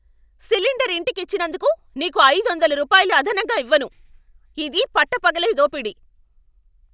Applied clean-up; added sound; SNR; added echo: none; none; none; none.